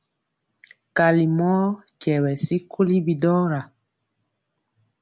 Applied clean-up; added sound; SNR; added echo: none; none; none; none.